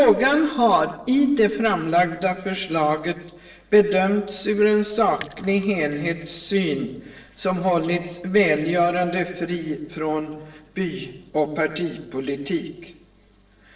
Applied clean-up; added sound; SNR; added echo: neural separator model SepFormer DNS4.